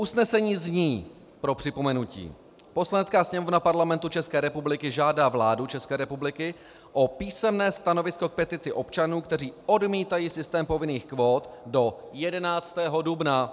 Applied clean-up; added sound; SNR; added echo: none; none; none; none.